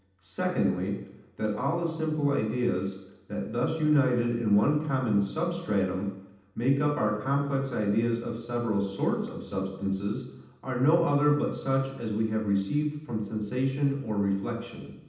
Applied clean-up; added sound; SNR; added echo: none; none; none; reverberation time 0.8 s.